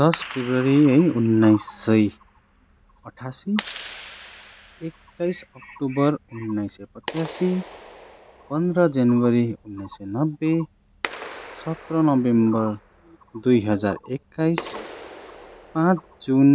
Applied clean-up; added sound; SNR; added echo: none; Clapping; 18 dB; none.